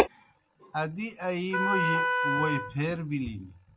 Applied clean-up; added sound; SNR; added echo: none; Wind instrument, woodwind instrument + Writing; -1 dB; none.